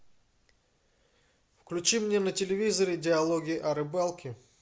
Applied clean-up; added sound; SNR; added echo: none; none; none; none.